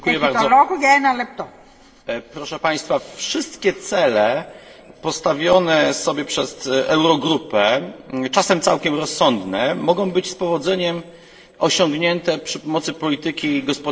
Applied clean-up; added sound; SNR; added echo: none; none; none; reverberation time 2.8 s.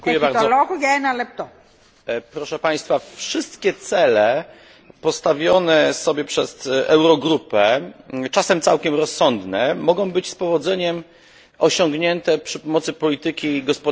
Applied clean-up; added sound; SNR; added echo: none; none; none; none.